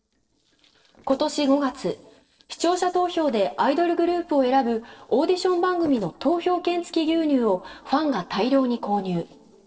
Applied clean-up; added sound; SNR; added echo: neural separator model SepFormer DNS4.